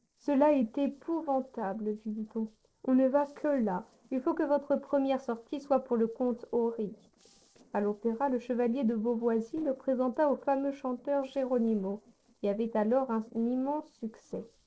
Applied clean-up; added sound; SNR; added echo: neural separator model SepFormer DNS4.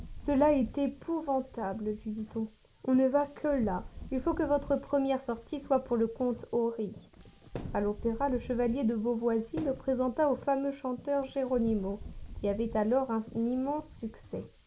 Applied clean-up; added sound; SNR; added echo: none; Wind + Thump, thud; 15 dB; none.